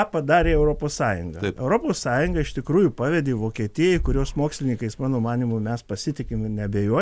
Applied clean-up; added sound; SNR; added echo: none; none; none; none.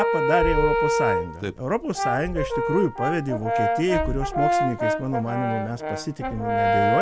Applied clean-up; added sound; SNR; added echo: none; Brass instrument; -2 dB; none.